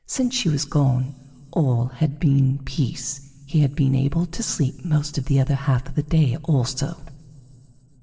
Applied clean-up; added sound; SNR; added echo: none; none; none; reverberation time 1.8 s.